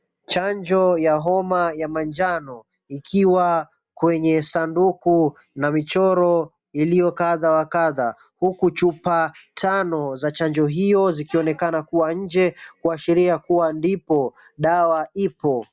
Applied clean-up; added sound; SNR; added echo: none; none; none; none.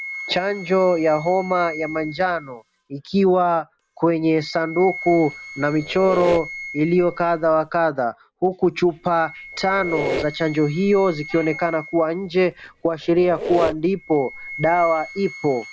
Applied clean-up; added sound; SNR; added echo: none; Squeak + Wind instrument, woodwind instrument; 13 dB; none.